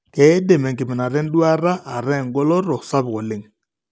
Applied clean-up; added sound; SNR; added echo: none; none; none; none.